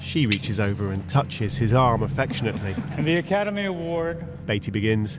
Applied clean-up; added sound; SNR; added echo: none; Bicycle bell; -4 dB; none.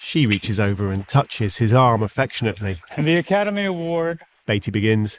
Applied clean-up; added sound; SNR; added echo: neural mask model Resemble Enhance denoiser.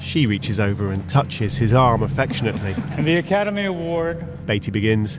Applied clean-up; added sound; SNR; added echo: none; none; none; none.